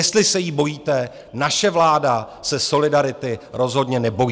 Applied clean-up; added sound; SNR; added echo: none; none; none; none.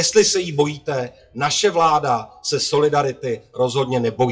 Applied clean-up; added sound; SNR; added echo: classical method WPE with log-MMSE.